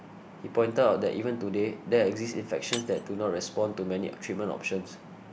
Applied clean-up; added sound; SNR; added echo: none; Shatter; 16 dB; none.